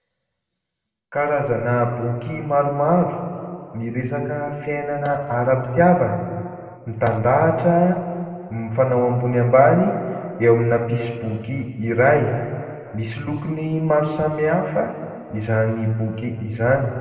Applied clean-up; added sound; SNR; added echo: none; none; none; reverberation time 2.2 s.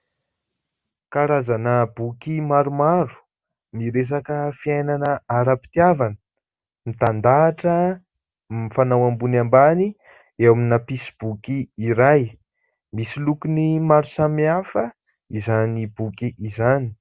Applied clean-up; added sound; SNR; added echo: none; none; none; none.